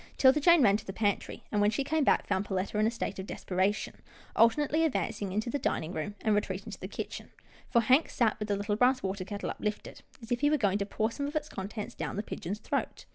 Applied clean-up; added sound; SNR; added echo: none; none; none; none.